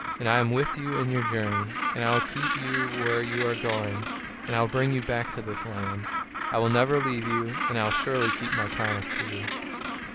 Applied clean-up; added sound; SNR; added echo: none; Gull, seagull; 2 dB; none.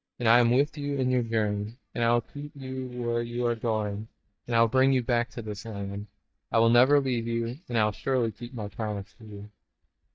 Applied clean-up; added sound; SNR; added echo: neural mask model DeepFilterNet 3.